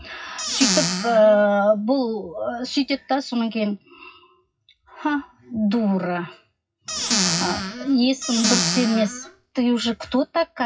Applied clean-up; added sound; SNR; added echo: classical method WPE with log-MMSE.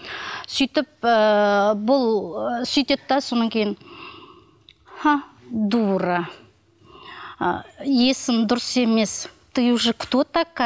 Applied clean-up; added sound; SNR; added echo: none; none; none; none.